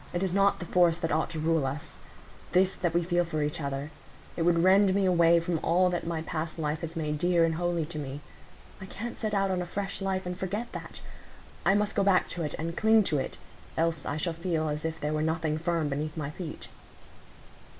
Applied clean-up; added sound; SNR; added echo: none; none; none; none.